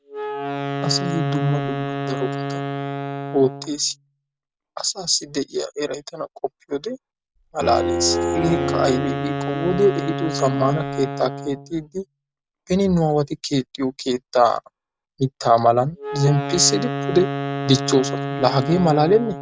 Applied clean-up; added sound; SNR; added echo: none; Bowed string instrument + Wind instrument, woodwind instrument; 5 dB; none.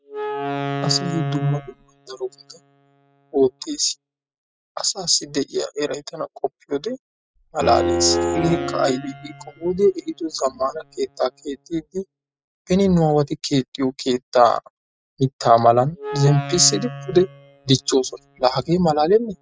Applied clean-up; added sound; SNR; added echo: classical method spectral subtraction.